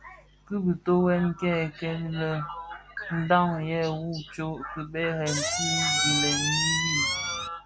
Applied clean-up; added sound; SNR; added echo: none; Squeak; -2 dB; none.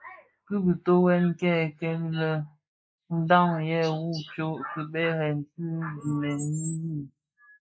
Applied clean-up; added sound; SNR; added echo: neural mask model Resemble Enhance denoiser.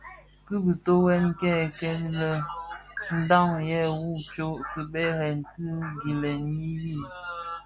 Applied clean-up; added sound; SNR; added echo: none; none; none; none.